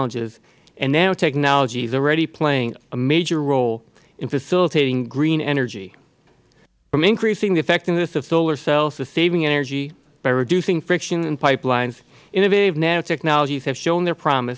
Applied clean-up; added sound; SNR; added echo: none; none; none; none.